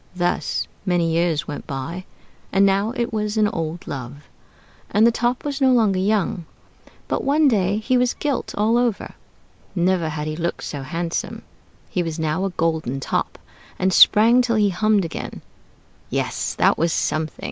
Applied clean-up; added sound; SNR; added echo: none; none; none; none.